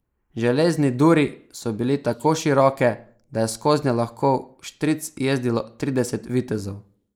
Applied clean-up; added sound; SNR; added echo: neural mask model Resemble Enhance denoiser.